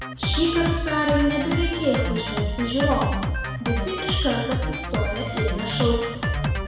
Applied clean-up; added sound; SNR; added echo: none; Drum kit; 1 dB; reverberation time 1.1 s.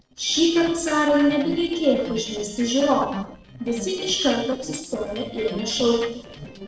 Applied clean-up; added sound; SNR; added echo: neural separator model SepFormer DNS4.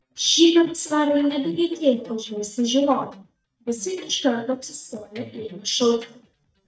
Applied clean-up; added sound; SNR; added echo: neural mask model DeepFilterNet 3.